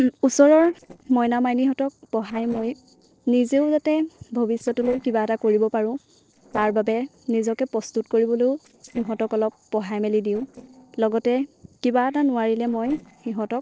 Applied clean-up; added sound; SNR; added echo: neural separator model SepFormer DNS4.